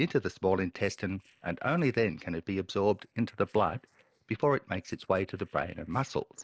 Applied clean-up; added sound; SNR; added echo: neural separator model SepFormer DNS4.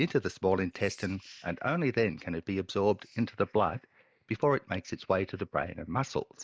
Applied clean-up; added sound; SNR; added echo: neural mask model DeepFilterNet 3.